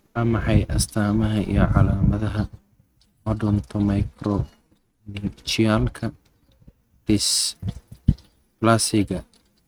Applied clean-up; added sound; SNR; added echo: neural mask model RNNoise.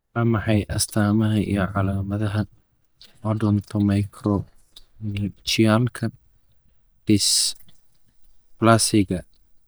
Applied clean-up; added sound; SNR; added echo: neural mask model DeepFilterNet 3.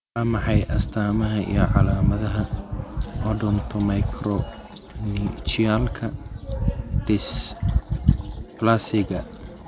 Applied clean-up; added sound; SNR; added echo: none; none; none; none.